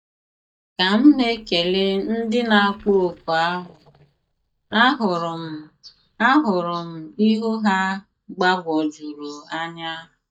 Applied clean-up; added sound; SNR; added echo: neural mask model DeepFilterNet 3.